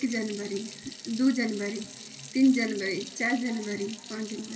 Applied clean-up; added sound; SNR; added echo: none; Sink (filling or washing) / Water tap, faucet; 15 dB; reverberation time 2.3 s.